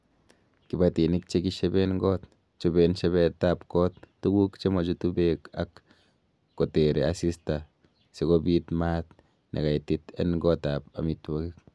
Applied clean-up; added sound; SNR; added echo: none; none; none; none.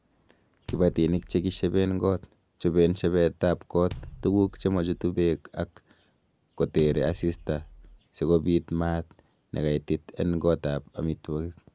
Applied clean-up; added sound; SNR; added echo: none; Bass drum; 18 dB; none.